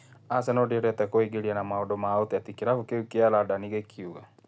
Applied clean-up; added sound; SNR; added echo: none; none; none; none.